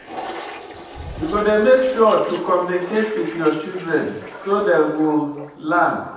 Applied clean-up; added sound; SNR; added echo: none; Toilet flush; 16 dB; reverberation time 0.8 s.